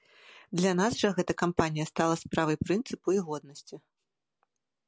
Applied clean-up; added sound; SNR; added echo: none; none; none; none.